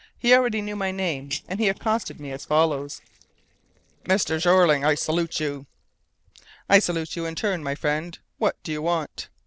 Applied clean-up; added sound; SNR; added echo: neural separator model SepFormer DNS4.